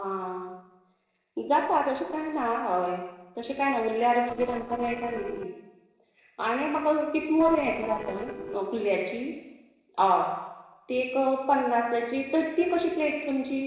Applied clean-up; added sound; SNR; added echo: neural separator model SepFormer DNS4.